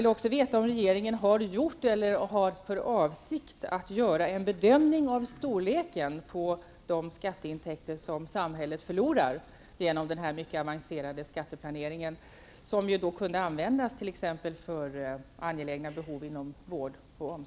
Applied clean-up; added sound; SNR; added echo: none; none; none; none.